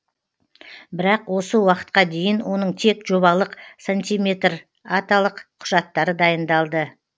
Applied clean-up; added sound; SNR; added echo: none; none; none; none.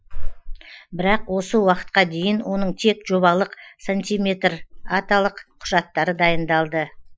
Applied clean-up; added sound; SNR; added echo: classical method Wiener filter.